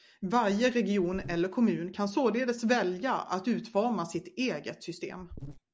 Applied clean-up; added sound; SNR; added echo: none; Buzz; 14 dB; none.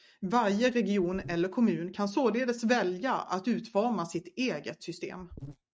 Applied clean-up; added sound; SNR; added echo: neural mask model RNNoise.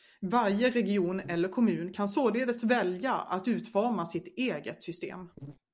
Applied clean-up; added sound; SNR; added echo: neural separator model SepFormer DNS4.